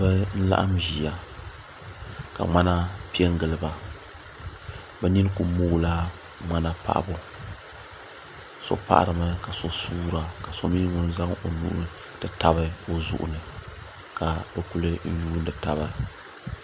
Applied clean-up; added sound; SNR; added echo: none; none; none; none.